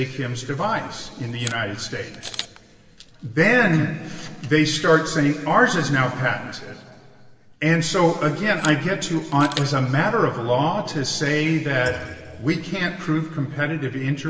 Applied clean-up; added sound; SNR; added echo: none; Camera; 17 dB; reverberation time 2.8 s.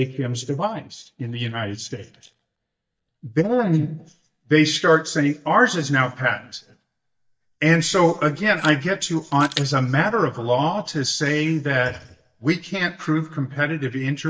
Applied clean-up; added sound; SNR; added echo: neural mask model DeepFilterNet 3.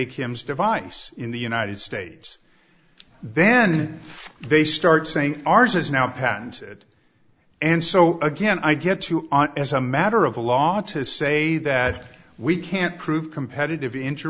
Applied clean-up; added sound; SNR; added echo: none; none; none; none.